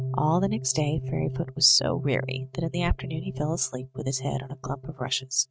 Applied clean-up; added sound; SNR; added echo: neural mask model RNNoise.